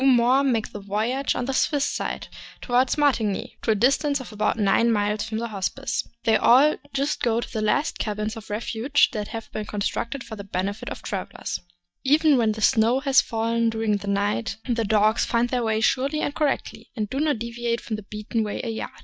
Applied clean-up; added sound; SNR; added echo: neural mask model DeepFilterNet 3.